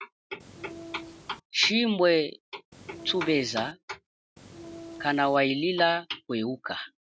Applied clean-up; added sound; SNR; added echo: none; Train; 16 dB; none.